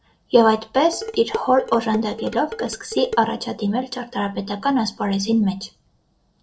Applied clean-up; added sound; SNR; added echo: neural separator model SepFormer DNS4.